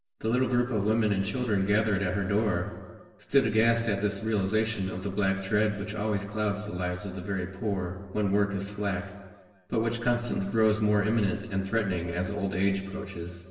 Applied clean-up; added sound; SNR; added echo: none; none; none; reverberation time 1.3 s.